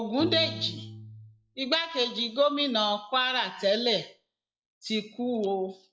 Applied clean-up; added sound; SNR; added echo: classical method log-MMSE.